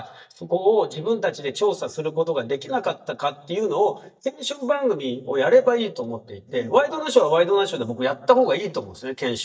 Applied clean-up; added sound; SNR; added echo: neural mask model DeepFilterNet 3.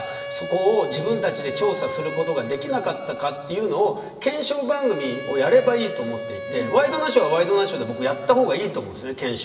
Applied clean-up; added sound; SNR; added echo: none; Wind instrument, woodwind instrument; 10 dB; reverberation time 2.6 s.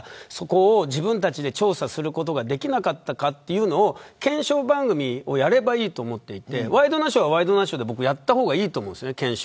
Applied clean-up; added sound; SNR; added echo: none; none; none; none.